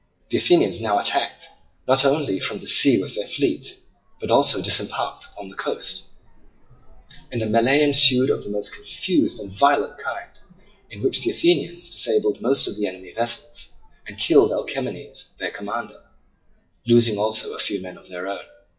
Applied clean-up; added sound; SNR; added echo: classical method WPE with log-MMSE.